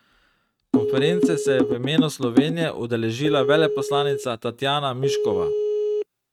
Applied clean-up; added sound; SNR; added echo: neural mask model RNNoise.